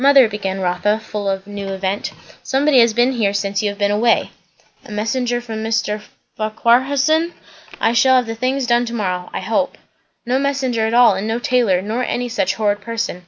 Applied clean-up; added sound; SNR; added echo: none; none; none; none.